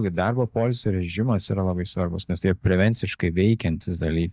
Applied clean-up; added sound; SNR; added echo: neural mask model DeepFilterNet 3.